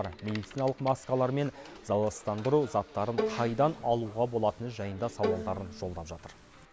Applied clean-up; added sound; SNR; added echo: none; Bowed string instrument; 6 dB; none.